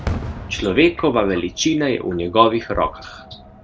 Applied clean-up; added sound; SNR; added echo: none; Fireworks; 12 dB; none.